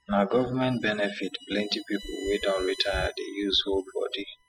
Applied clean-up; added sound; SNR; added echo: classical method spectral subtraction.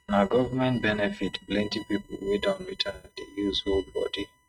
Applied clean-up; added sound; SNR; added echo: neural mask model RNNoise.